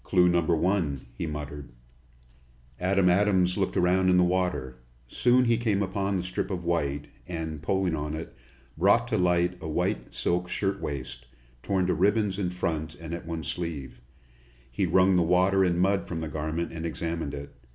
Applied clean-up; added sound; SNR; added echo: none; none; none; none.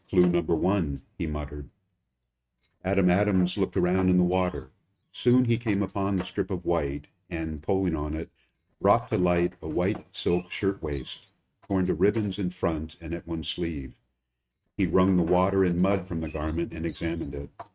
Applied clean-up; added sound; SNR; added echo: neural mask model RNNoise.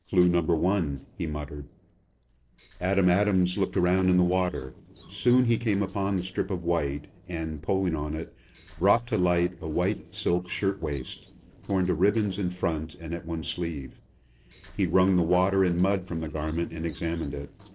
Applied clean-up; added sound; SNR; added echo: neural separator model SepFormer DNS4.